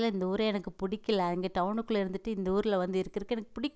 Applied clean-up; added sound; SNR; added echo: none; none; none; none.